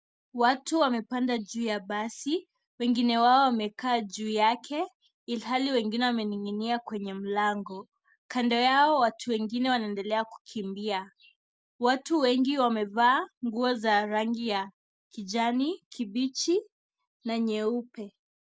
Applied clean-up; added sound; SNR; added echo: none; none; none; none.